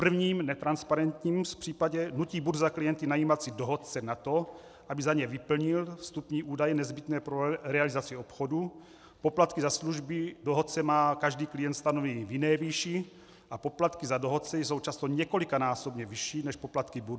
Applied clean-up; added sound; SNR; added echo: none; none; none; none.